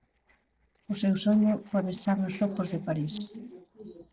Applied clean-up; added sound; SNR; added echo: neural separator model SepFormer DNS4.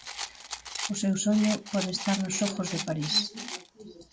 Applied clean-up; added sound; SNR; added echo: none; Rattle; 9 dB; none.